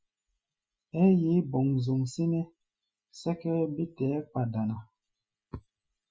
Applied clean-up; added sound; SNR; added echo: classical method Wiener filter.